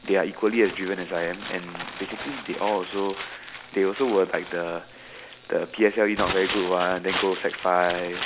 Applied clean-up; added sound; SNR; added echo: none; Crumpling, crinkling; 11 dB; none.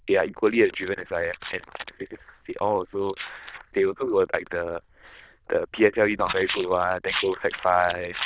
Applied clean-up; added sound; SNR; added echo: neural diffusion model UNIVERSE++.